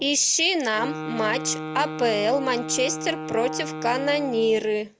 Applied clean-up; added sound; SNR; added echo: none; Wind instrument, woodwind instrument; 9 dB; none.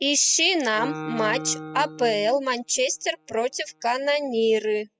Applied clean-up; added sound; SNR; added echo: classical method spectral subtraction.